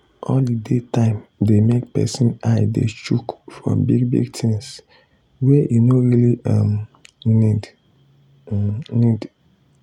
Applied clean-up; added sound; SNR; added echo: none; none; none; none.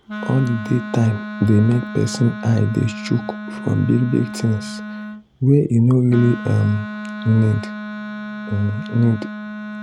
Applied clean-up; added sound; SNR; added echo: none; Wind instrument, woodwind instrument; 11 dB; none.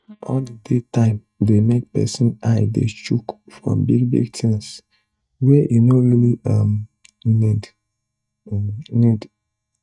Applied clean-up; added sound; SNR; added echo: neural mask model DeepFilterNet 3.